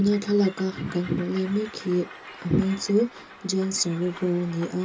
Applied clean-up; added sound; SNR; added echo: none; Train; 18 dB; reverberation time 0.2 s.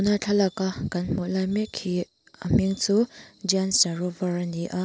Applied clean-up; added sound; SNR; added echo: none; none; none; none.